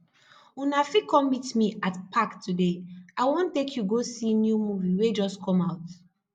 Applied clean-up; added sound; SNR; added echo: none; none; none; none.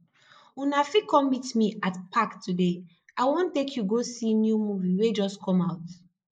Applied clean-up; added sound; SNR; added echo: neural mask model Resemble Enhance denoiser.